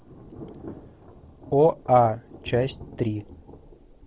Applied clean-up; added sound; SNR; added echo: none; Thunder / Rain; 17 dB; none.